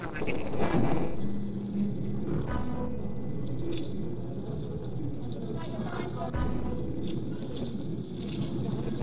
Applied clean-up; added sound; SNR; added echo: neural separator model SepFormer DNS4.